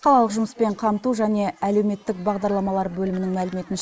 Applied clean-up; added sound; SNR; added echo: neural mask model Resemble Enhance denoiser.